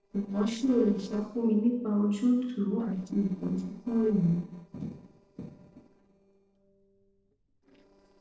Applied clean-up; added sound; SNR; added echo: neural separator model SepFormer DNS4.